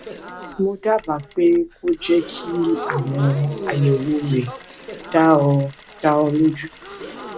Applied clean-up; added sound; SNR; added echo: none; Mechanisms + Crowd / Gasp; 14 dB; none.